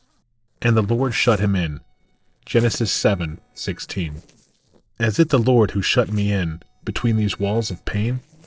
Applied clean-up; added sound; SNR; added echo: neural separator model SepFormer DNS4.